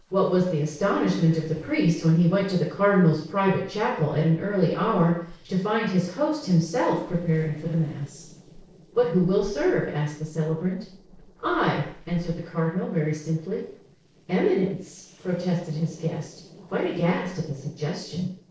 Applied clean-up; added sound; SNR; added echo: neural separator model SepFormer DNS4.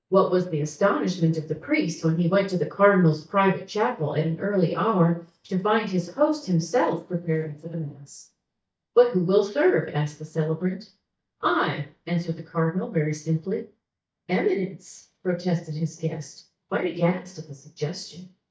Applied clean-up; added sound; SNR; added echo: neural mask model DeepFilterNet 3.